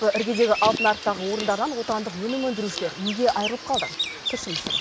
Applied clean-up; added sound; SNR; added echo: none; Bird vocalization, bird call, bird song; 7 dB; none.